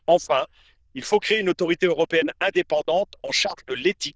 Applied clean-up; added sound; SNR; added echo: neural diffusion model UNIVERSE++.